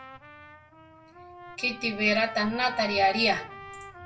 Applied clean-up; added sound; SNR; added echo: none; Trumpet; 15 dB; reverberation time 0.2 s.